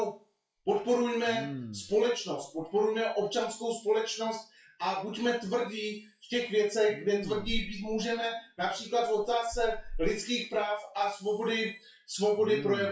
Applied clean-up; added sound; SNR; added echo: classical method WPE with log-MMSE.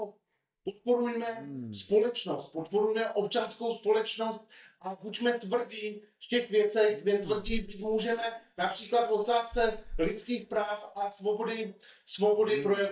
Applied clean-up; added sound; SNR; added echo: neural mask model DeepFilterNet 3.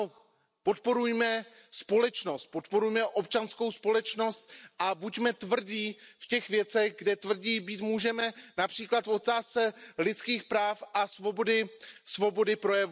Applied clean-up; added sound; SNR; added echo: none; none; none; none.